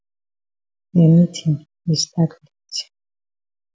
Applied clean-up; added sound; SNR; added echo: none; none; none; none.